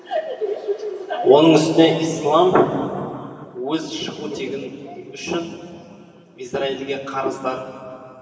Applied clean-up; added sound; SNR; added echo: none; none; none; reverberation time 2.5 s.